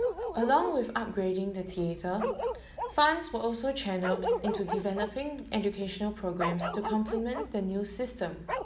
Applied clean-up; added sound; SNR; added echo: none; Bark; 5 dB; none.